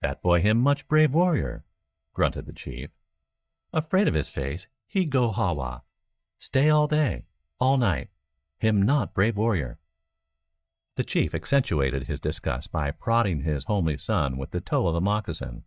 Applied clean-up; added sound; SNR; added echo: neural mask model DeepFilterNet 3.